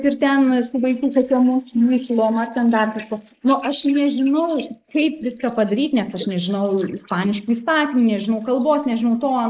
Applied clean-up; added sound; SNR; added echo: neural mask model Resemble Enhance denoiser.